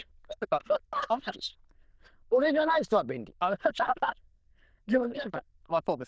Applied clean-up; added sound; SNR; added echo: neural diffusion model UNIVERSE++.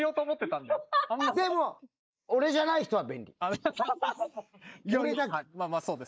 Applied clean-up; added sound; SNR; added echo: neural mask model Resemble Enhance denoiser.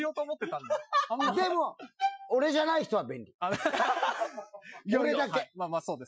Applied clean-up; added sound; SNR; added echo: classical method Wiener filter.